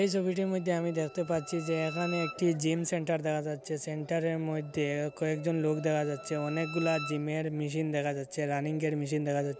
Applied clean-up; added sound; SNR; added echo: none; Bowed string instrument; 17 dB; none.